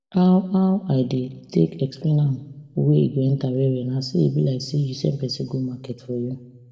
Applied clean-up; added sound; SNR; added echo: none; none; none; reverberation time 1.0 s.